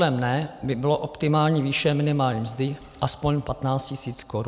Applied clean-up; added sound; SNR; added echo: none; none; none; none.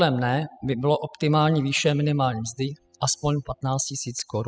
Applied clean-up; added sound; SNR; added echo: classical method spectral subtraction.